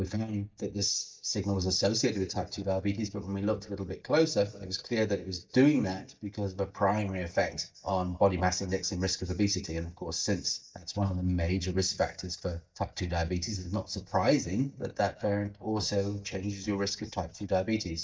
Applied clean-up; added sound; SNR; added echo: neural mask model DeepFilterNet 3.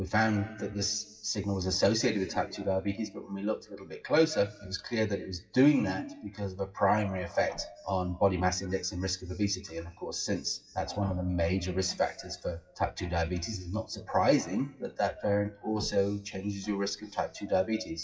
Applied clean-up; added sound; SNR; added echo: classical method WPE with log-MMSE.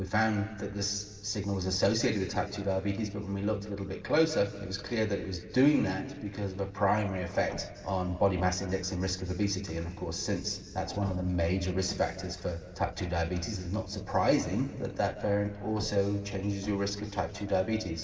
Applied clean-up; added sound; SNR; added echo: none; Printer; 17 dB; reverberation time 1.9 s.